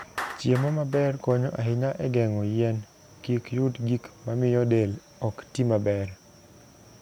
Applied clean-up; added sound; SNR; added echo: none; Clapping; 19 dB; none.